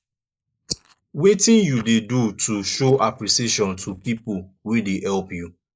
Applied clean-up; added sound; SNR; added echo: neural mask model Resemble Enhance denoiser.